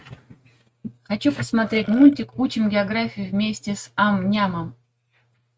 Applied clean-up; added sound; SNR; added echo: neural mask model RNNoise.